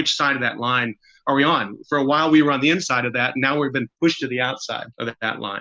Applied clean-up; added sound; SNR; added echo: none; none; none; none.